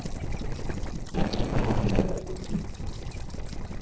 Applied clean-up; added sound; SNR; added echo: neural separator model SepFormer DNS4.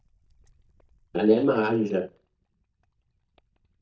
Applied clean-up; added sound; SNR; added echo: neural mask model DeepFilterNet 3.